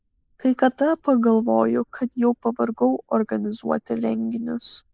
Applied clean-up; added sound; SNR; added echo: neural mask model Resemble Enhance denoiser.